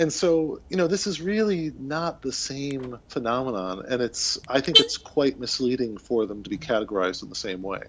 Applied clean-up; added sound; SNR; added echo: none; Alarm / Car; 7 dB; none.